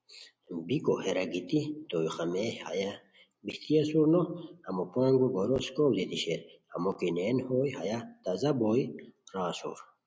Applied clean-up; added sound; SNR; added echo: none; none; none; none.